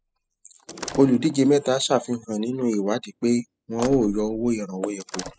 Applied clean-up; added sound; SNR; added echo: classical method spectral subtraction.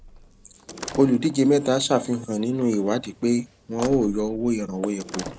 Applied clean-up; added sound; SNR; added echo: none; Slam; 17 dB; none.